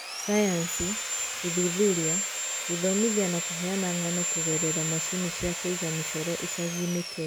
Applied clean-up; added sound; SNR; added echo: none; Sawing; 2 dB; none.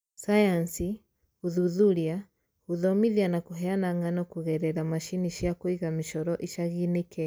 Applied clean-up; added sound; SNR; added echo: none; none; none; none.